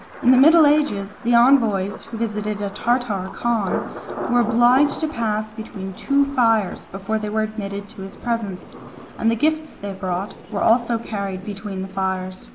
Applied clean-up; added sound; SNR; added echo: none; Thunder; 14 dB; none.